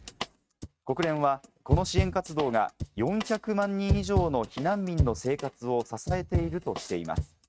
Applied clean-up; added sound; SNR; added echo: neural mask model RNNoise.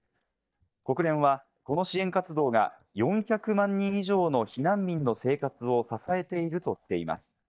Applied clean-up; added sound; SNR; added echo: neural mask model DeepFilterNet 3.